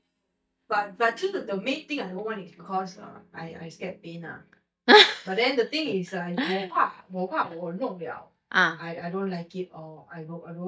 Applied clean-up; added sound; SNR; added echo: neural mask model DeepFilterNet 3.